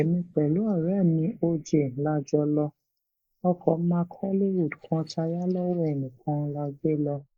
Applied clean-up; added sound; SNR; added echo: neural mask model Resemble Enhance denoiser.